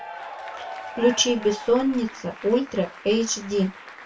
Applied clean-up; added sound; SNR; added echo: none; Applause / Cheering; 14 dB; reverberation time 0.2 s.